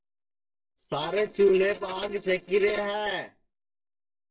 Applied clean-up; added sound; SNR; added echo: neural separator model SepFormer DNS4.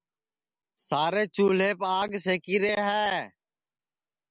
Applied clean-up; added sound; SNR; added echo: none; none; none; none.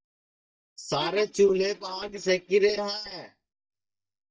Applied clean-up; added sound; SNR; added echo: neural mask model DeepFilterNet 3.